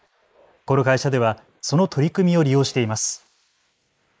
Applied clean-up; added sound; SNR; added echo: neural mask model Resemble Enhance denoiser.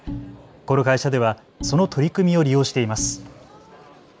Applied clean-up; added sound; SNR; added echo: none; Bowed string instrument; 15 dB; none.